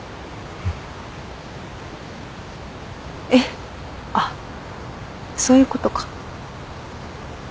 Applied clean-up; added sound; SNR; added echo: none; none; none; none.